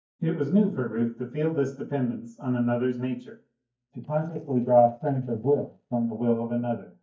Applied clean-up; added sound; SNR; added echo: neural mask model DeepFilterNet 3.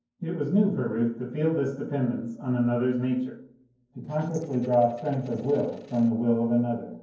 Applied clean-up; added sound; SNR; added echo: neural separator model SepFormer DNS4.